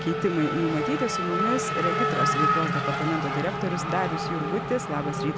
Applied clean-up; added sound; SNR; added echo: none; Race car, auto racing / Accelerating, revving, vroom; -1 dB; none.